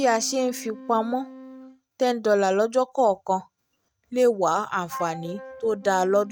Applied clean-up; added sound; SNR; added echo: neural mask model RNNoise.